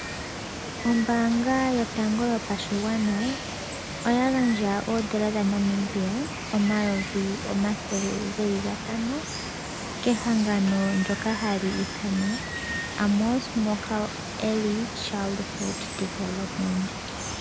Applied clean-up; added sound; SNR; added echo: none; Water; 7 dB; none.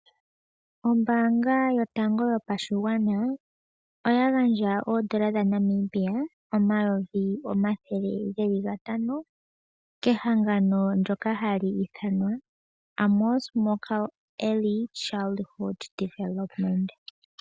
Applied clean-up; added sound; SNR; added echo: none; none; none; none.